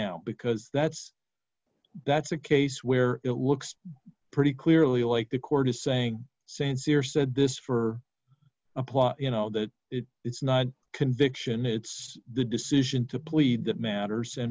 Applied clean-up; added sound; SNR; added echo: none; none; none; none.